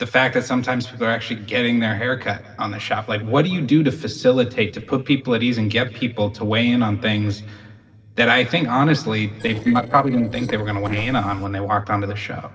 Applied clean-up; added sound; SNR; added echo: neural separator model SepFormer DNS4.